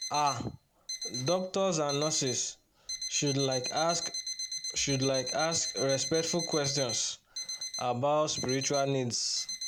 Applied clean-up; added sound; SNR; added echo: none; Alarm; 7 dB; none.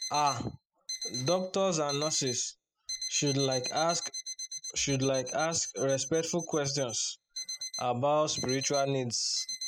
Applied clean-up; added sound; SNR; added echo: classical method spectral subtraction.